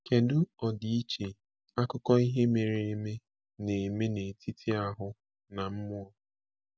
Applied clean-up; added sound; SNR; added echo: none; none; none; none.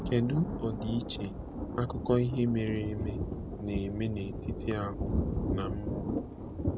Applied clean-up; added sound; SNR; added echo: none; Thunder; 2 dB; none.